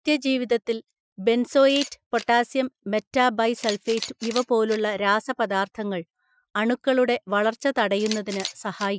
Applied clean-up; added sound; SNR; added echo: classical method Wiener filter.